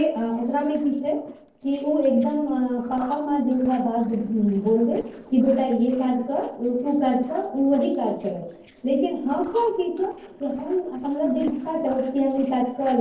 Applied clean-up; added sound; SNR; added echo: neural separator model SepFormer DNS4.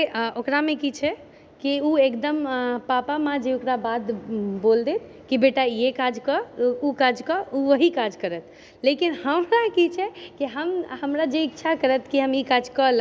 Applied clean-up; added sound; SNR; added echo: none; none; none; none.